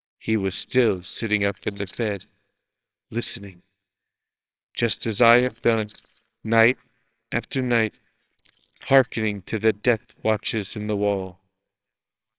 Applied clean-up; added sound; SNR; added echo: neural separator model SepFormer WHAMR!.